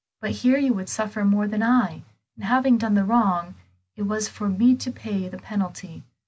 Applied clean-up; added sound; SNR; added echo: none; none; none; none.